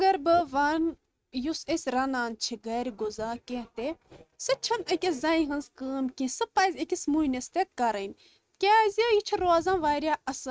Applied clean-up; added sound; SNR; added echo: neural mask model RNNoise.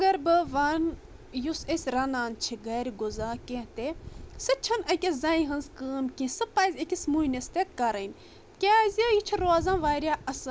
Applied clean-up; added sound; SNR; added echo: none; none; none; none.